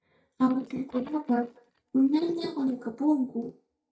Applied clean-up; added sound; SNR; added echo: neural mask model DeepFilterNet 3.